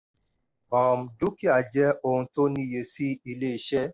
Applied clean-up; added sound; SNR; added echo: neural separator model SepFormer DNS4.